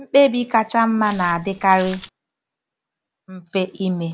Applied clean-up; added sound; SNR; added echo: none; Walk, footsteps; 16 dB; none.